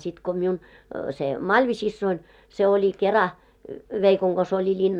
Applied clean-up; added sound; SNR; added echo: none; none; none; none.